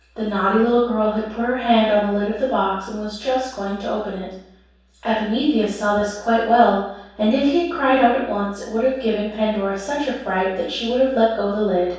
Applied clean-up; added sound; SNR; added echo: none; none; none; reverberation time 0.7 s.